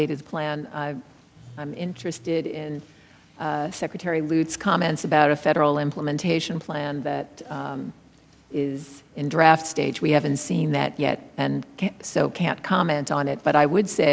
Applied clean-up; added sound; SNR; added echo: none; none; none; none.